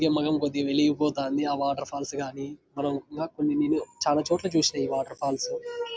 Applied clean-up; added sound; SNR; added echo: none; none; none; none.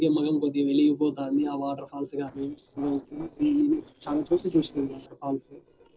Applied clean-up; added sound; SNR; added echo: neural separator model SepFormer DNS4.